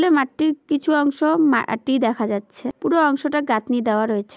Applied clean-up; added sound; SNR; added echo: none; none; none; none.